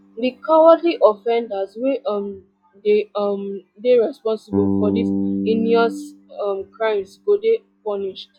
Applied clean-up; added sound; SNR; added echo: classical method log-MMSE.